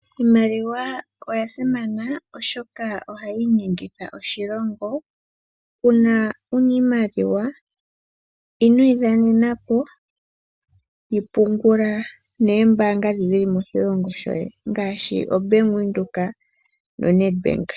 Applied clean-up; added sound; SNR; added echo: none; none; none; none.